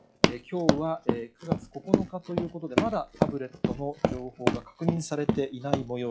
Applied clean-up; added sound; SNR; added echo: classical method log-MMSE.